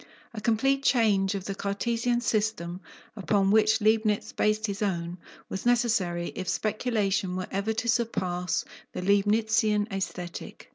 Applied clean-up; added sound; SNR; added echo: none; none; none; none.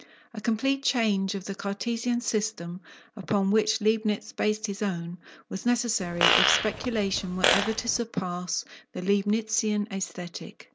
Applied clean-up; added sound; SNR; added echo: none; Fart; -1 dB; none.